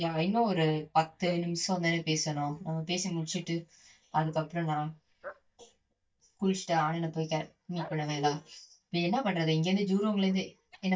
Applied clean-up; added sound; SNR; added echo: neural mask model DeepFilterNet 3.